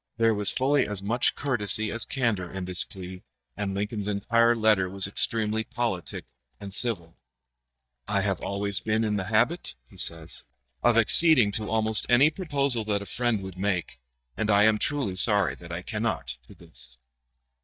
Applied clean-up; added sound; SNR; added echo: neural mask model DeepFilterNet 3.